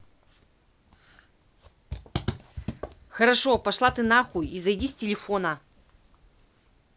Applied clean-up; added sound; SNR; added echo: none; none; none; none.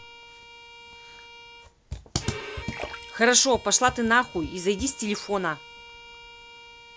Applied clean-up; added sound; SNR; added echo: none; Splash, splatter + Bowed string instrument; 16 dB; none.